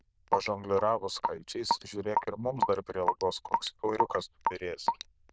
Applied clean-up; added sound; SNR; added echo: neural diffusion model UNIVERSE++.